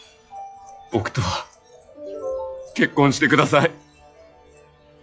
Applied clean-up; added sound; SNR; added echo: classical method log-MMSE.